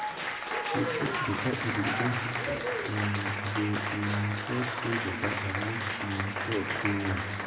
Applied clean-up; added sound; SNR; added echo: none; Applause; 0 dB; reverberation time 1.7 s.